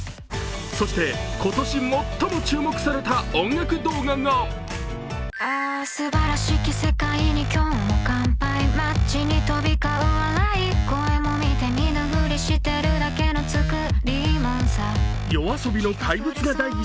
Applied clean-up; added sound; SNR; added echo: none; none; none; none.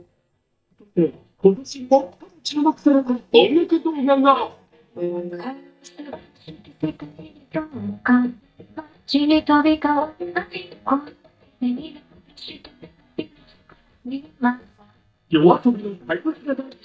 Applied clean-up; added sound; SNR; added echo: neural mask model DeepFilterNet 3.